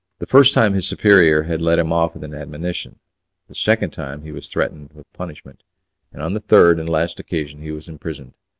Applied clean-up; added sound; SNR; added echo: none; none; none; none.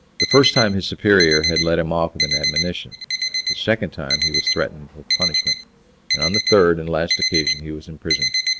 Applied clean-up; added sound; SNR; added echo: none; Alarm; 2 dB; none.